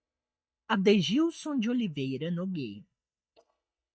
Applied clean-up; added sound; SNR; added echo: neural mask model DeepFilterNet 3.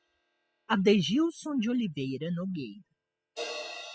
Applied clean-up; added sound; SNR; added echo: classical method spectral subtraction.